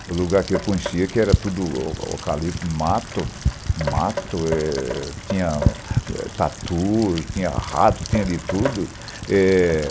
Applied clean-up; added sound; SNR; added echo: none; Rain; 5 dB; none.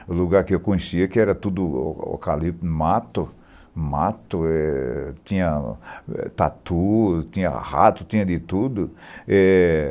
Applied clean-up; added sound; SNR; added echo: none; none; none; none.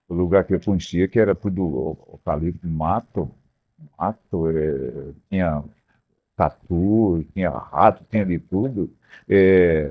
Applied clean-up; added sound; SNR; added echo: neural mask model DeepFilterNet 3.